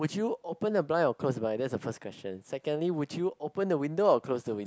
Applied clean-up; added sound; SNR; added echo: none; none; none; none.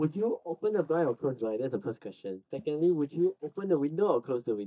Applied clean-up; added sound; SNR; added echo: neural mask model DeepFilterNet 3.